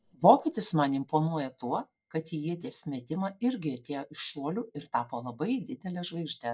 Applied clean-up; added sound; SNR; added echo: neural mask model DeepFilterNet 3.